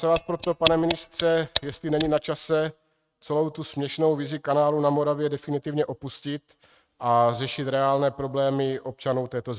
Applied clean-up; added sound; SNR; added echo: neural mask model RNNoise.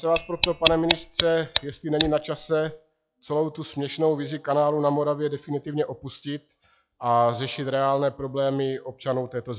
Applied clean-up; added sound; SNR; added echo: classical method log-MMSE.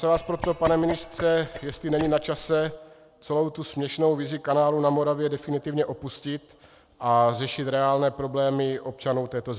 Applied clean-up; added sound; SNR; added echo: neural mask model Resemble Enhance denoiser.